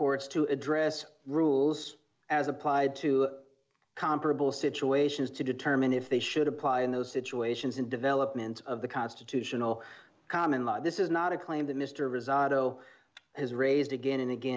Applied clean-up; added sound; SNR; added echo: none; none; none; none.